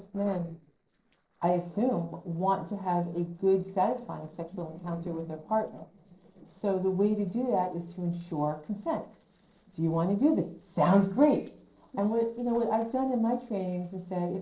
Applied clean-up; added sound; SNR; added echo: neural separator model SepFormer DNS4.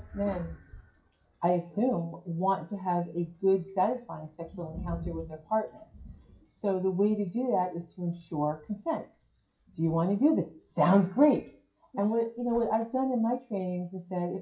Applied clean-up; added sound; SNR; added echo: classical method WPE with log-MMSE.